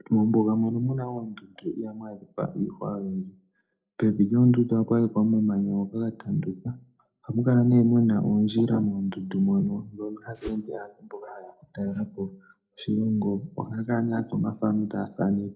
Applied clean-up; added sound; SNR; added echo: neural separator model SepFormer DNS4.